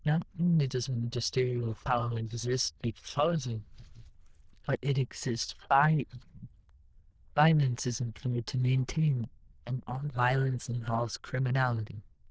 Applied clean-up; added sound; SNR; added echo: neural diffusion model UNIVERSE++.